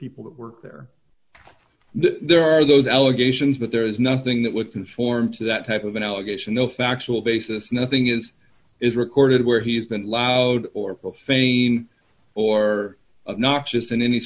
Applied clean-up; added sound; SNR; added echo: none; none; none; none.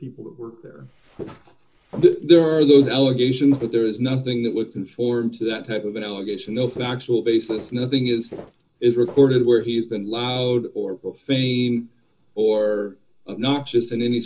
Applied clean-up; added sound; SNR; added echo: none; Walk, footsteps; 20 dB; reverberation time 0.2 s.